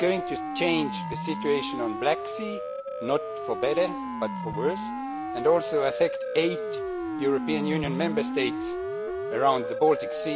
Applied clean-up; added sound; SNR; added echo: none; Siren; 4 dB; none.